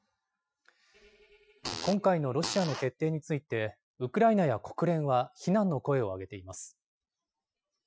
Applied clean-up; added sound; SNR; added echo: classical method Wiener filter.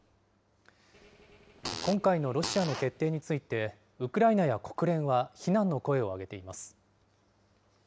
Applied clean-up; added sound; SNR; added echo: none; Fart; 10 dB; none.